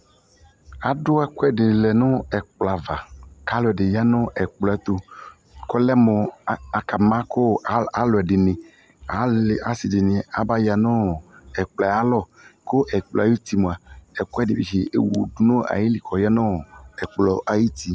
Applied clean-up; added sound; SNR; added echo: none; none; none; none.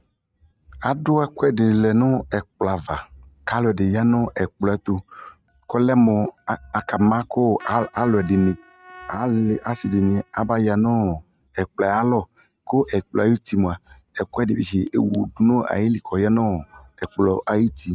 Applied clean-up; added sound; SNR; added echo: neural mask model RNNoise.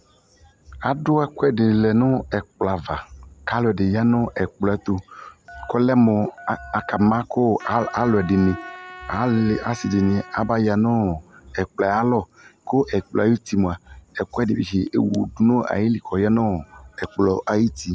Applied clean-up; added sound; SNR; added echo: none; Telephone + Trumpet; 18 dB; none.